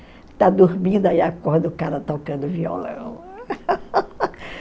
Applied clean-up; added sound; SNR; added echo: none; none; none; none.